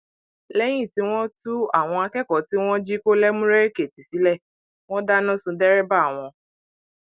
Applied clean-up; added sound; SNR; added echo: none; none; none; none.